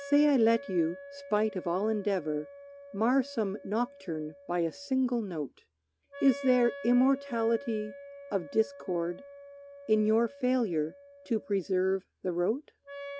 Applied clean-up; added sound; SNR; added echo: none; Wind instrument, woodwind instrument; 17 dB; none.